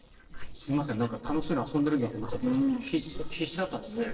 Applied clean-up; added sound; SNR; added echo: neural separator model SepFormer DNS4.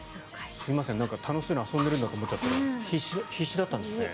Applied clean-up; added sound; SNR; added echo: none; none; none; none.